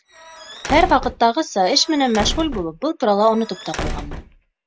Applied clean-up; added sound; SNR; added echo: none; Squeak / Slam / Wood; 10 dB; none.